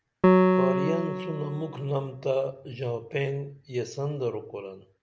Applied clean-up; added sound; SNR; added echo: none; Piano; -5 dB; none.